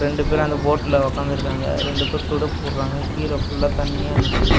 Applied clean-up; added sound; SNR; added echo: none; Bird vocalization, bird call, bird song; -1 dB; none.